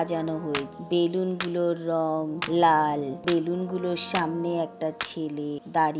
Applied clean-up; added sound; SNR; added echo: none; Clapping + Brass instrument; 12 dB; none.